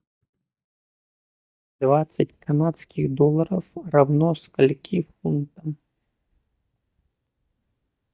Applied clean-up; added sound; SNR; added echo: neural mask model DeepFilterNet 3.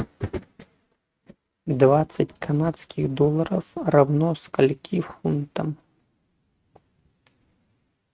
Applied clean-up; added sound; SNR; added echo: neural mask model RNNoise.